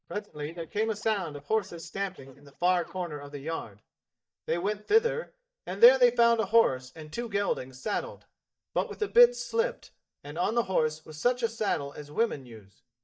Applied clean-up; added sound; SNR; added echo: neural mask model DeepFilterNet 3.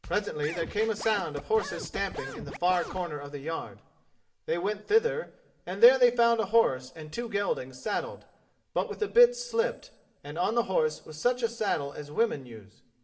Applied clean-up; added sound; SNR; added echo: none; Scratching (performance technique); 12 dB; reverberation time 0.5 s.